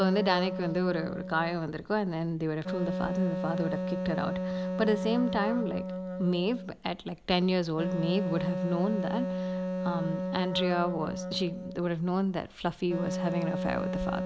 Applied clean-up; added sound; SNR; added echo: none; Wind instrument, woodwind instrument; 3 dB; none.